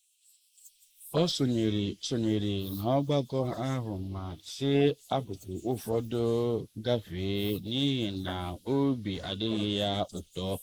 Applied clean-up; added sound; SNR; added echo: neural mask model Resemble Enhance denoiser.